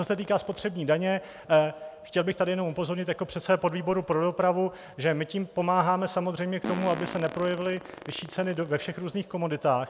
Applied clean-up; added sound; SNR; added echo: none; Fart; 18 dB; none.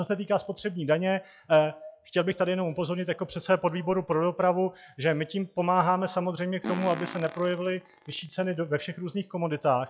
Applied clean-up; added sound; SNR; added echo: classical method log-MMSE.